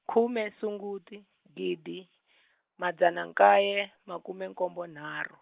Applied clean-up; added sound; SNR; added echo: neural mask model Resemble Enhance denoiser.